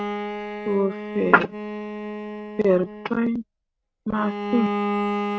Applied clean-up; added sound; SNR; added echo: neural mask model RNNoise.